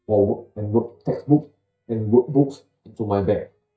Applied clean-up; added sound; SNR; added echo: neural mask model DeepFilterNet 3.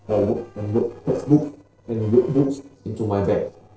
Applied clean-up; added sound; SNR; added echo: neural separator model SepFormer DNS4.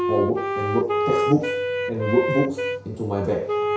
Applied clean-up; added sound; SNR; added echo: none; Wind instrument, woodwind instrument; 0 dB; reverberation time 0.6 s.